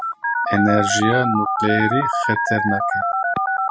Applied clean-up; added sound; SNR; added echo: classical method spectral subtraction.